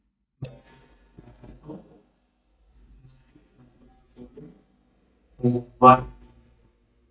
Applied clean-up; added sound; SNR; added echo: neural mask model DeepFilterNet 3.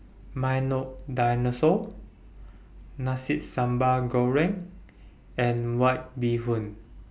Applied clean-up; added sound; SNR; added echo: none; none; none; none.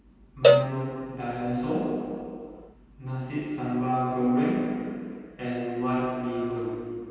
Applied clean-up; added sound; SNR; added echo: none; Cowbell; -4 dB; reverberation time 2.1 s.